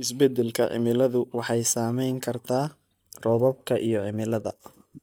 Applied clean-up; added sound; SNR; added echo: neural mask model DeepFilterNet 3.